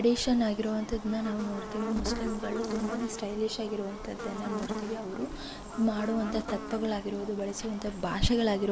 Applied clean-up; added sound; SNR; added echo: none; Buzz; 9 dB; none.